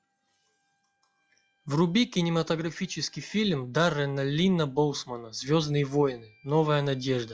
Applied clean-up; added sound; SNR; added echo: classical method log-MMSE.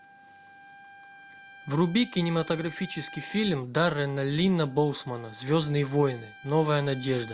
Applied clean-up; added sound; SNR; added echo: none; Trumpet; 20 dB; none.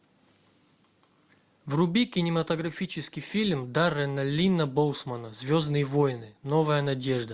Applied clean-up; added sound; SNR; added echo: none; none; none; none.